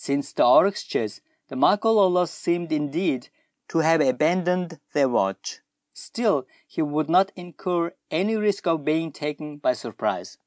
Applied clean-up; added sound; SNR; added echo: none; none; none; none.